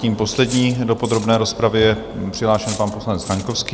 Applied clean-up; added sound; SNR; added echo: none; Cutlery, silverware; 17 dB; none.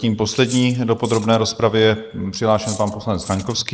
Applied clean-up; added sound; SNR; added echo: neural mask model Resemble Enhance denoiser.